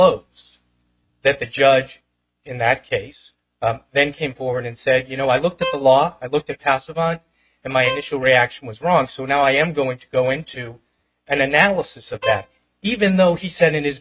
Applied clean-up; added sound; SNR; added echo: neural mask model RNNoise.